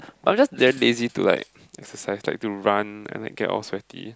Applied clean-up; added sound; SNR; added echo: none; none; none; none.